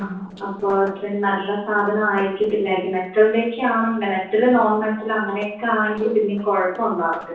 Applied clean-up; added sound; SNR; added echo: neural separator model SepFormer DNS4.